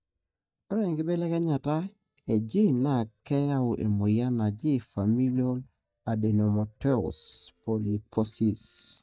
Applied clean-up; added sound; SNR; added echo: neural mask model DeepFilterNet 3.